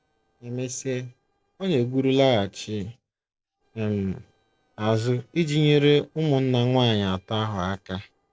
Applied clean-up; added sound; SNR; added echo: neural separator model SepFormer DNS4.